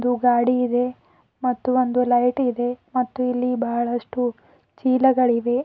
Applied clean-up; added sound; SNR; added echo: none; none; none; none.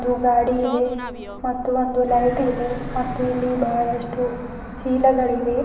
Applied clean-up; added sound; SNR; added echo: none; Fixed-wing aircraft, airplane; 11 dB; reverberation time 2.0 s.